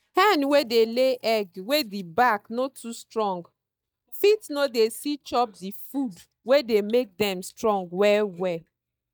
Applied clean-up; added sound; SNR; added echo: neural mask model DeepFilterNet 3.